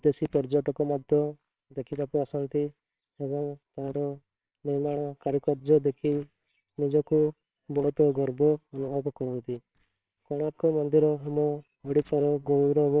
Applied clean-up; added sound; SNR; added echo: neural separator model SepFormer WHAMR!.